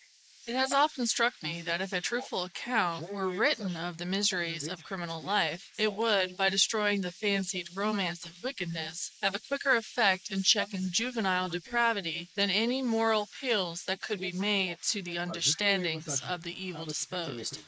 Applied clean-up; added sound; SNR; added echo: neural mask model Resemble Enhance denoiser.